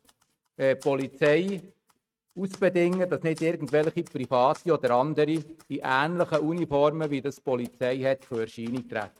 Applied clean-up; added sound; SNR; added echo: neural mask model RNNoise.